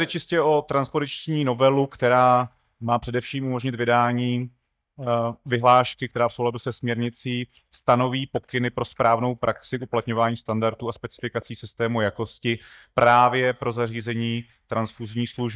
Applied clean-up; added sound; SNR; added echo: neural mask model DeepFilterNet 3.